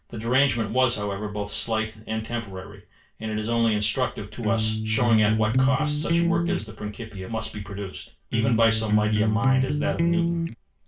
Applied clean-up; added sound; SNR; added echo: none; Electric guitar; -4 dB; reverberation time 0.2 s.